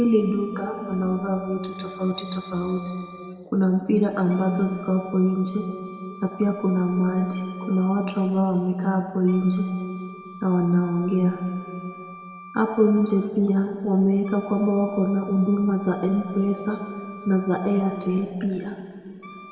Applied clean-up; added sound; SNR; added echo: none; Wind instrument, woodwind instrument; 20 dB; reverberation time 2.4 s.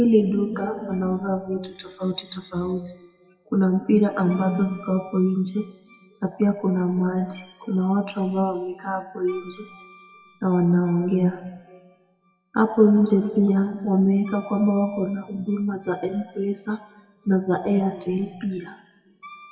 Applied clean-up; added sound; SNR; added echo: classical method WPE with log-MMSE.